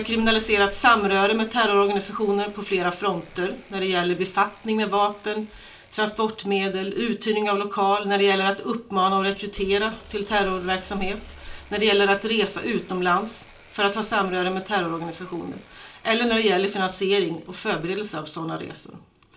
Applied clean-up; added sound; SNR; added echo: none; Bicycle; 17 dB; reverberation time 0.2 s.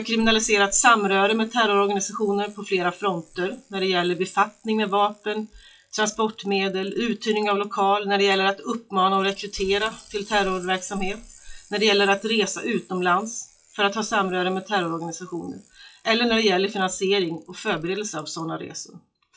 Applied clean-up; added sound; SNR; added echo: classical method WPE with log-MMSE.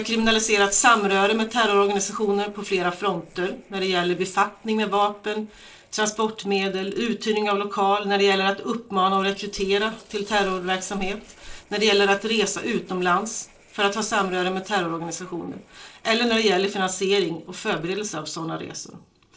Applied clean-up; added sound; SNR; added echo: neural separator model SepFormer DNS4.